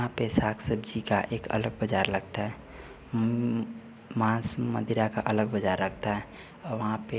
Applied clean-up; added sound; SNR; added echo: none; none; none; none.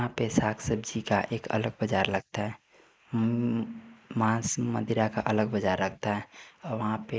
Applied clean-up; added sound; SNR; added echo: neural mask model Resemble Enhance denoiser.